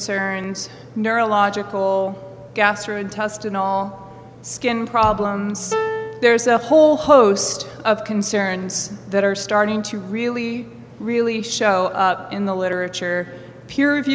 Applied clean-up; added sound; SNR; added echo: none; Piano; 7 dB; none.